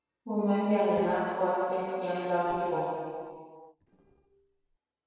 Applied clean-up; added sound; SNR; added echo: neural separator model SepFormer DNS4.